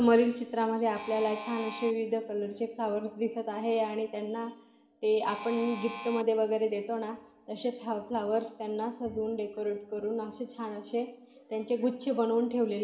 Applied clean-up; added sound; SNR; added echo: none; Alarm; 11 dB; reverberation time 0.8 s.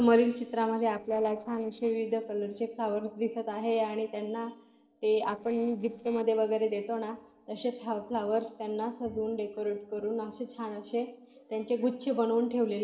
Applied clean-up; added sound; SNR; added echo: neural separator model SepFormer DNS4.